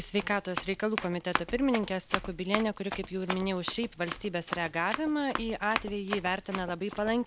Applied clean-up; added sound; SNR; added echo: none; Run; 7 dB; none.